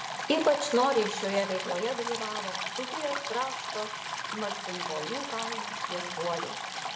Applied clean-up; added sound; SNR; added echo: none; Stream; 4 dB; none.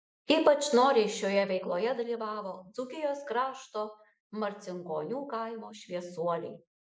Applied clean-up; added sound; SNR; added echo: none; none; none; none.